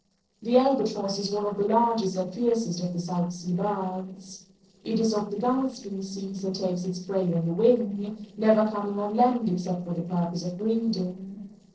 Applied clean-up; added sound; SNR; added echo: neural separator model SepFormer DNS4.